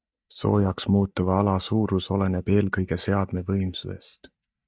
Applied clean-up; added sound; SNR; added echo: neural mask model DeepFilterNet 3.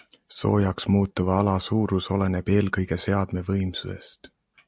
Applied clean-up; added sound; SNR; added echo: none; none; none; none.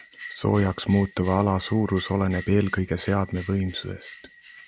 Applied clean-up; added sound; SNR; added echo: none; Bell; 19 dB; none.